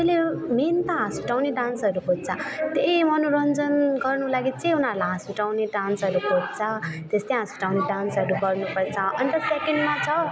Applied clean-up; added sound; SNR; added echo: none; none; none; none.